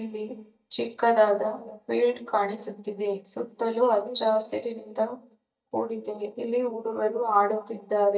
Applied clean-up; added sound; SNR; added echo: neural mask model DeepFilterNet 3.